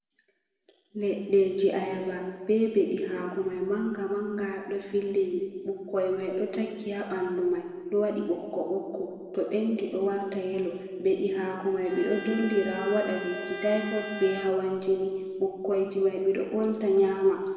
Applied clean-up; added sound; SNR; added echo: none; Bowed string instrument; 11 dB; reverberation time 1.6 s.